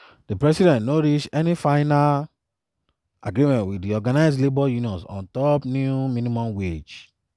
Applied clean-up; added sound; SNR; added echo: none; none; none; none.